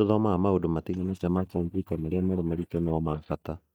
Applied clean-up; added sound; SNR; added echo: neural mask model DeepFilterNet 3.